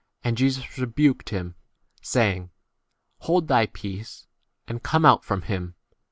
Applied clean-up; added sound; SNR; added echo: none; none; none; none.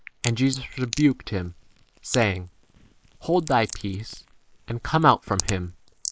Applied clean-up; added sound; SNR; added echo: neural mask model Resemble Enhance denoiser.